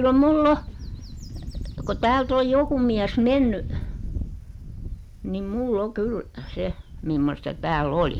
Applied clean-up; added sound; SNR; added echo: none; Wind / Bird; 10 dB; none.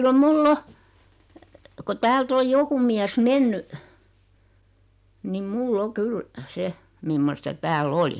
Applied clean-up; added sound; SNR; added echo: none; none; none; none.